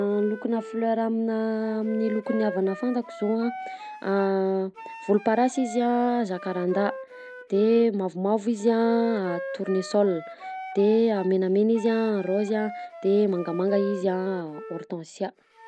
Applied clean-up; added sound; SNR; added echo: none; Wind instrument, woodwind instrument; 14 dB; none.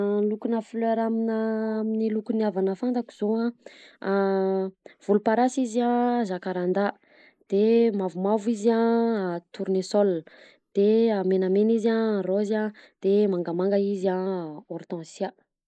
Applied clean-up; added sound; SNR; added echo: neural mask model Resemble Enhance denoiser.